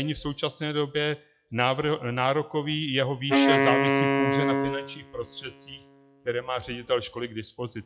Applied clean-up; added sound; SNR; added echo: classical method log-MMSE.